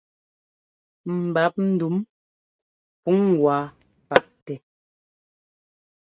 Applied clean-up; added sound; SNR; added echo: neural mask model RNNoise.